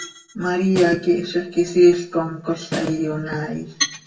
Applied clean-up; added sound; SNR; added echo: none; Snare drum; 15 dB; reverberation time 0.5 s.